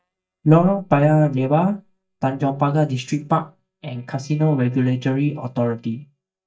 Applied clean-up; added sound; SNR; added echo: neural mask model DeepFilterNet 3.